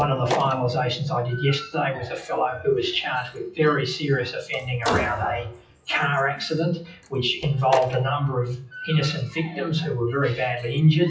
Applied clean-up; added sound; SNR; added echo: classical method WPE with log-MMSE.